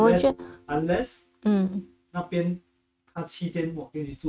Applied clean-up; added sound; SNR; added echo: neural mask model RNNoise.